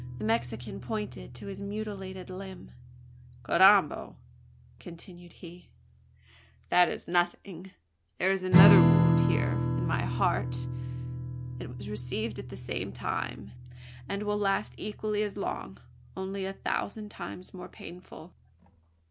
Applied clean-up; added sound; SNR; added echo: none; Strum; -1 dB; none.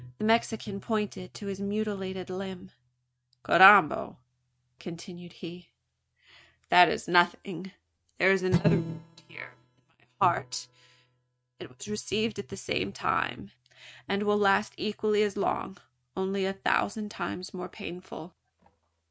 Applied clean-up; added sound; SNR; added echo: neural mask model RNNoise.